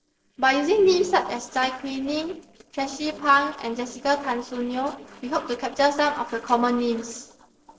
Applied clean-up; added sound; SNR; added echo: neural separator model SepFormer DNS4.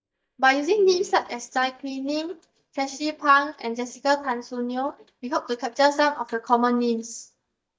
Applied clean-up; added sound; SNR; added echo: neural mask model DeepFilterNet 3.